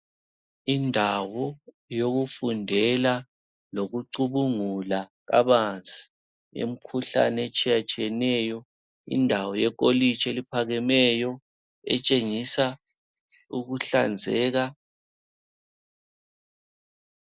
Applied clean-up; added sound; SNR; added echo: neural mask model Resemble Enhance denoiser.